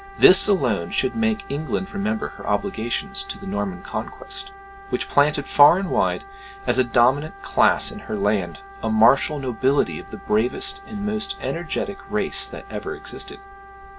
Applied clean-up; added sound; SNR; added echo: none; Wind instrument, woodwind instrument; 18 dB; none.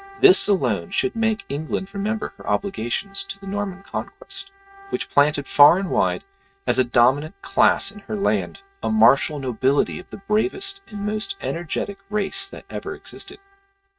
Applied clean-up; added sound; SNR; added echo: neural mask model RNNoise.